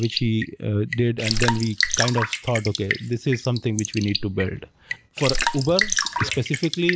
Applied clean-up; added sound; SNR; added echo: none; Raindrop / Drip; 3 dB; none.